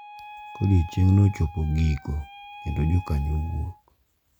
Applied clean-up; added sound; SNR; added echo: none; Wind instrument, woodwind instrument; 19 dB; none.